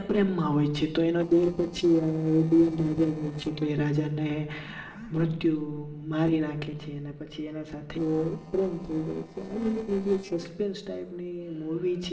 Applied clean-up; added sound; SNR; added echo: neural separator model SepFormer DNS4.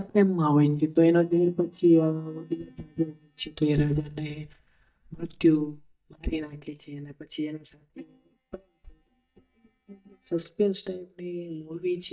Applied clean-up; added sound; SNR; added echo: neural mask model DeepFilterNet 3.